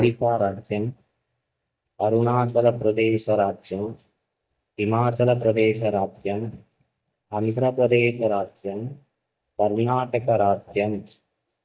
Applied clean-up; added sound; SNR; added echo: neural mask model DeepFilterNet 3.